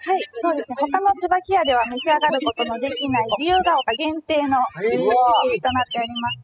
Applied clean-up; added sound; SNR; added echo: classical method spectral subtraction.